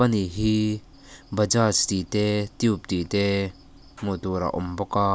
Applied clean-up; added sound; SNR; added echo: none; none; none; none.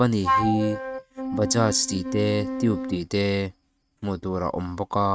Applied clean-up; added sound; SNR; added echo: neural mask model RNNoise.